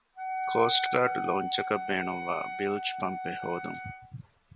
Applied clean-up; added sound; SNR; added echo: none; Wind instrument, woodwind instrument; 3 dB; none.